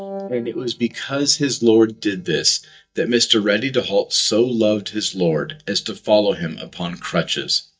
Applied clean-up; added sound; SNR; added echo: neural mask model DeepFilterNet 3.